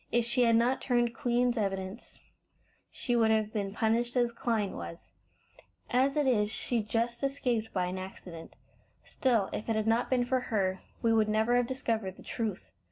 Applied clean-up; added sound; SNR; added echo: none; none; none; none.